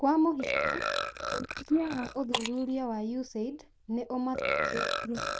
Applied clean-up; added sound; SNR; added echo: neural diffusion model UNIVERSE++.